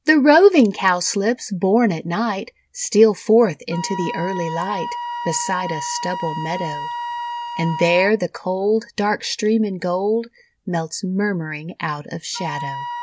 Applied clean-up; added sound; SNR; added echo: none; Wind instrument, woodwind instrument; 12 dB; none.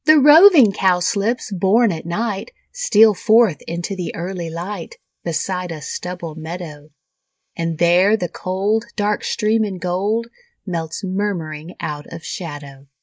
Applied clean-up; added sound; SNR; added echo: neural mask model Resemble Enhance denoiser.